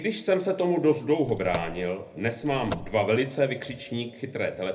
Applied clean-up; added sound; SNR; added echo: none; Car; 8 dB; reverberation time 0.3 s.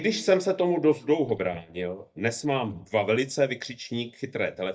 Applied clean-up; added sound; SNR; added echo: neural mask model DeepFilterNet 3.